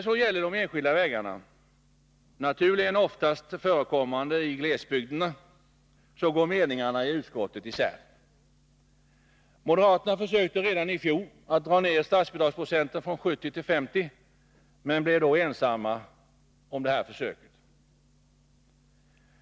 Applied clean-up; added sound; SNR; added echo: none; none; none; none.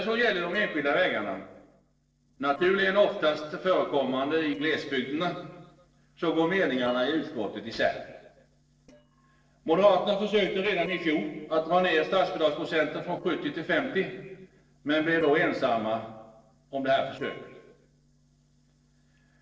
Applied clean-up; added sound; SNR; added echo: neural separator model SepFormer DNS4.